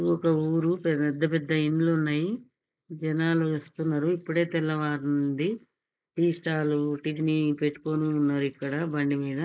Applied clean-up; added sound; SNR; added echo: neural mask model Resemble Enhance denoiser.